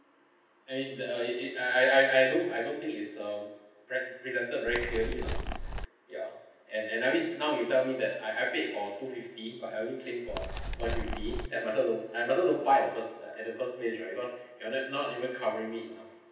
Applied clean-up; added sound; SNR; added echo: none; Animal; 3 dB; reverberation time 0.9 s.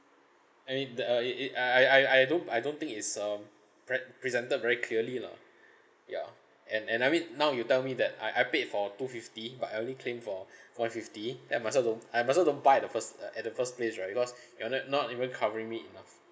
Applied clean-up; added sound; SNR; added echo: none; none; none; none.